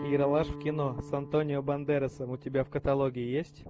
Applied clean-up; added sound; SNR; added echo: none; Guitar; 13 dB; none.